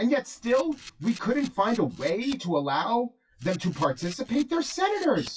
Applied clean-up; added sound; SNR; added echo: classical method WPE with log-MMSE.